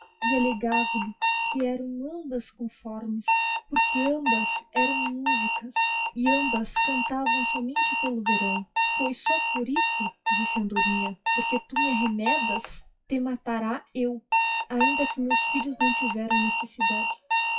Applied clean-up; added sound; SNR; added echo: classical method WPE with log-MMSE.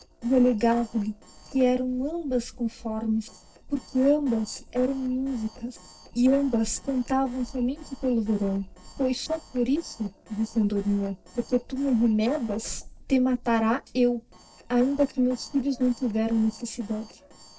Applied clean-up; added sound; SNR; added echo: neural separator model SepFormer DNS4.